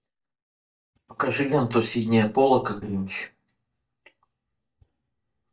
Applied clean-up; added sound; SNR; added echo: neural mask model DeepFilterNet 3.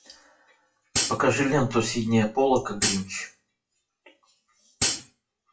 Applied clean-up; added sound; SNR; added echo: classical method WPE with log-MMSE.